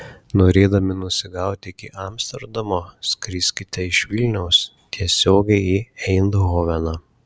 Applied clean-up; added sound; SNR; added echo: none; none; none; none.